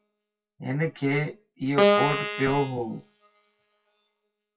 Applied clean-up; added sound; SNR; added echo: classical method WPE with log-MMSE.